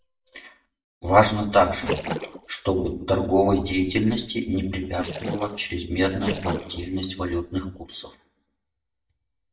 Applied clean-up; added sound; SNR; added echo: neural mask model DeepFilterNet 3.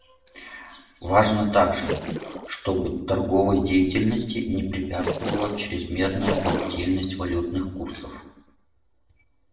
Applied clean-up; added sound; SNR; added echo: neural separator model SepFormer DNS4.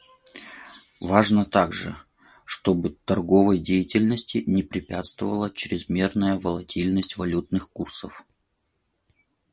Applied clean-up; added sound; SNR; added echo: none; none; none; none.